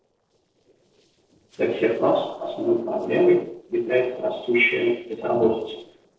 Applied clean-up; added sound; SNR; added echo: neural separator model SepFormer DNS4.